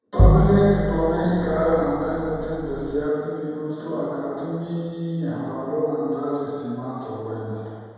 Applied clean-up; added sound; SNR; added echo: none; Bowed string instrument; -2 dB; reverberation time 1.9 s.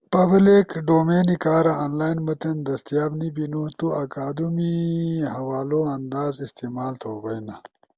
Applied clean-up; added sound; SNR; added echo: none; none; none; none.